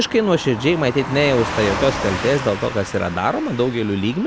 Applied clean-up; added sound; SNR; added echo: none; Car passing by / Truck; 9 dB; none.